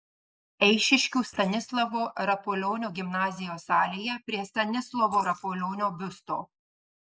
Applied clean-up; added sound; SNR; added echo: neural mask model Resemble Enhance denoiser.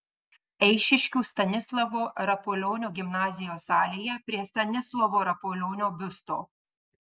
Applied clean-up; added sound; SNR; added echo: none; none; none; none.